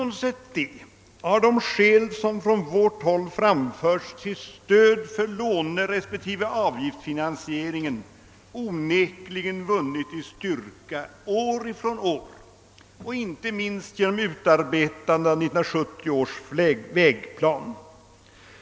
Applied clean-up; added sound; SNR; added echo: none; none; none; none.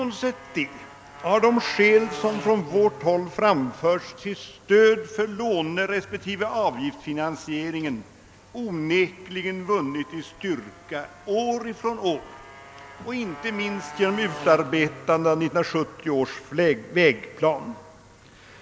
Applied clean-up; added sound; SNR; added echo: none; Motorcycle; 19 dB; none.